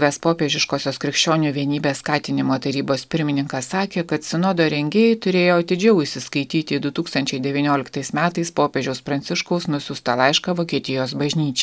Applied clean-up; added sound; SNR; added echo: none; none; none; none.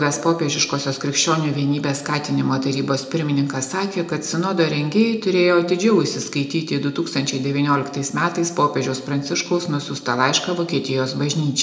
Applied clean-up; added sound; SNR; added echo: none; none; none; reverberation time 0.5 s.